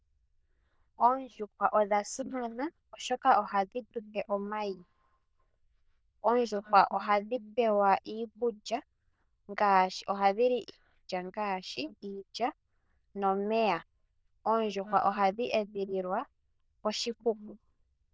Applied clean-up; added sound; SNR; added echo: neural diffusion model UNIVERSE++.